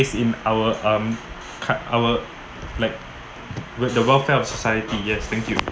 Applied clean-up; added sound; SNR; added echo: none; none; none; none.